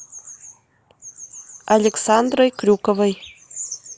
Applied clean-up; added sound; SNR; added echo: neural mask model Resemble Enhance denoiser.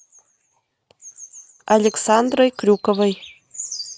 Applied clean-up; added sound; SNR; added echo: neural mask model RNNoise.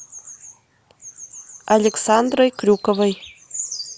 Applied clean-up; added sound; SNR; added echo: none; Bird vocalization, bird call, bird song; 15 dB; none.